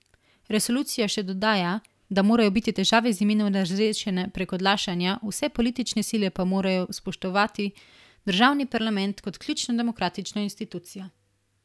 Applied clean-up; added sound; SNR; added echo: none; none; none; none.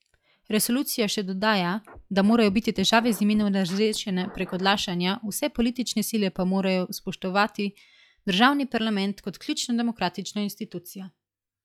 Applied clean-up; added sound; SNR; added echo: classical method log-MMSE.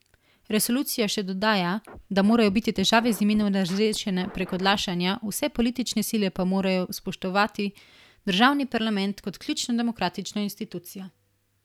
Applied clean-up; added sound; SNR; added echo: none; Scratching (performance technique); 19 dB; none.